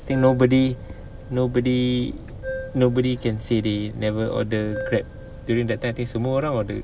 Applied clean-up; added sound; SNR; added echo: none; Keyboard (musical); 16 dB; none.